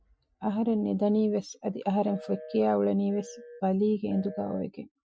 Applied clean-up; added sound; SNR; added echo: classical method Wiener filter.